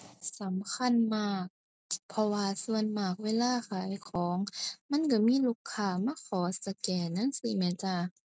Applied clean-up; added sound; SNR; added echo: none; none; none; none.